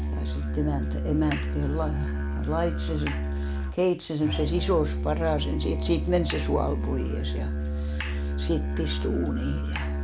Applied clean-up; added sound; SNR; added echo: none; Musical instrument; -1 dB; none.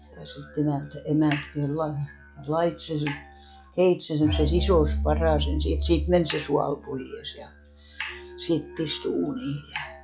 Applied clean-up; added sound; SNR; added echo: classical method log-MMSE.